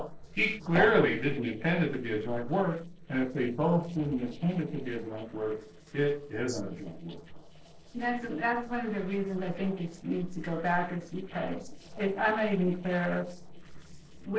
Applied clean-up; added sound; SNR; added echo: neural separator model SepFormer DNS4.